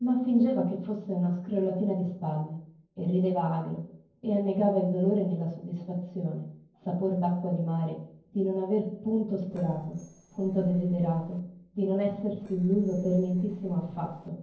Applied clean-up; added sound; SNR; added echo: neural separator model SepFormer DNS4.